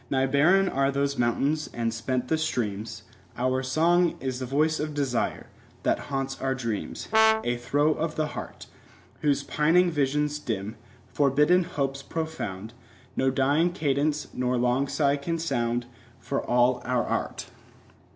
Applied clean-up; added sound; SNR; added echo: none; Brass instrument; 1 dB; none.